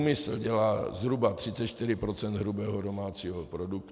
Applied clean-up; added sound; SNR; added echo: none; none; none; none.